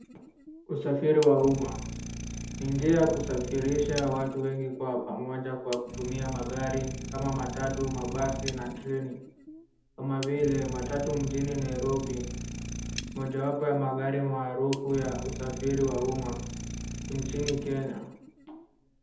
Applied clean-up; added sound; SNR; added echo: none; Idling; 8 dB; reverberation time 0.7 s.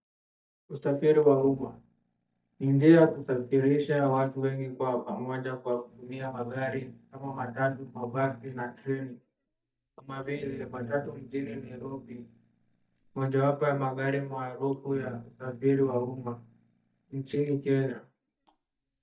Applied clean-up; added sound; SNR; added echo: neural mask model DeepFilterNet 3.